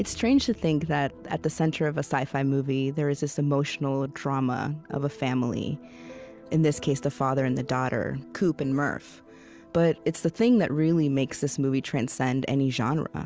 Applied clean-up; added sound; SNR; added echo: none; none; none; none.